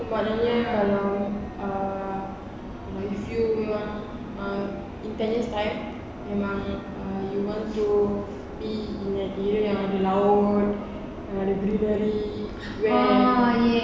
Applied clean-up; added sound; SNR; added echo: none; none; none; none.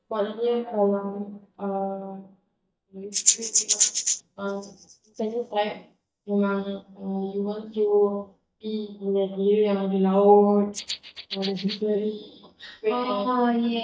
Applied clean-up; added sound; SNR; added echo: neural mask model DeepFilterNet 3.